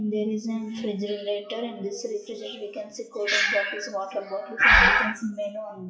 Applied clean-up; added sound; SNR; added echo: classical method WPE with log-MMSE.